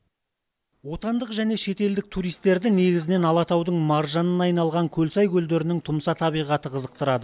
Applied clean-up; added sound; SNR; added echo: none; none; none; none.